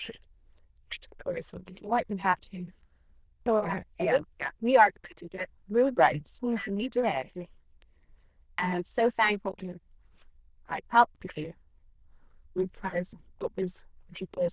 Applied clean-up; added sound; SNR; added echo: neural diffusion model UNIVERSE++.